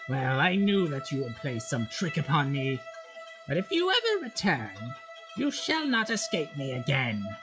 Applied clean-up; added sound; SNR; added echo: classical method log-MMSE.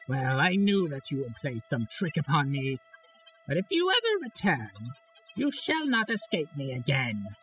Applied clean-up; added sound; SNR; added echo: classical method spectral subtraction.